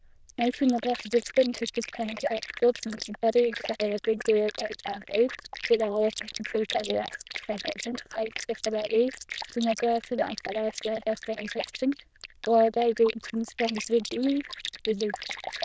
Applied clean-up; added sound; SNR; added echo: neural diffusion model UNIVERSE++.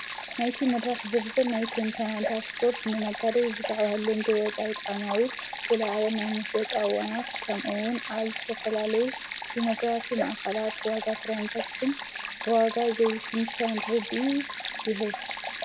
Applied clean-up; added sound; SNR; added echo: none; Stream; 6 dB; none.